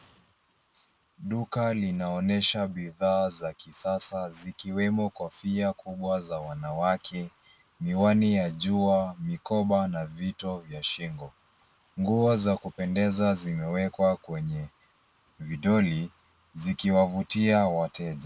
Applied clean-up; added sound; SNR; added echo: none; none; none; none.